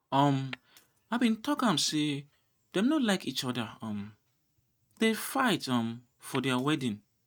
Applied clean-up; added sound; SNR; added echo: neural mask model RNNoise.